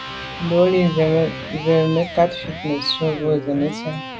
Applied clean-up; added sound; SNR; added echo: none; Electric guitar; 11 dB; none.